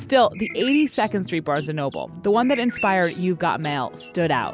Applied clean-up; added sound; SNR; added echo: none; Bird; 16 dB; none.